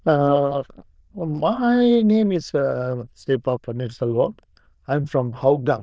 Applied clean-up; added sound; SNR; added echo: neural diffusion model UNIVERSE++.